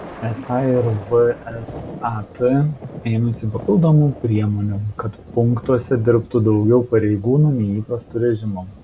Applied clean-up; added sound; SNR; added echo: none; Thunder; 18 dB; none.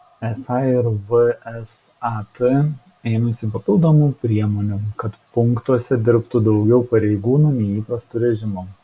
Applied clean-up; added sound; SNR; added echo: none; none; none; none.